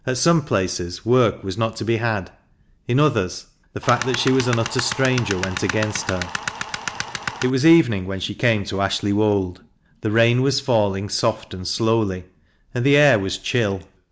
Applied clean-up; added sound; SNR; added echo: none; Tools; 8 dB; none.